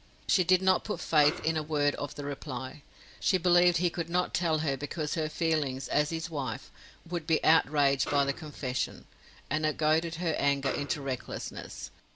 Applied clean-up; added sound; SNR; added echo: none; Snare drum; 11 dB; none.